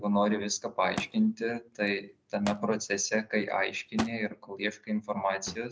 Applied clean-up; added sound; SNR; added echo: none; Thump, thud; 14 dB; none.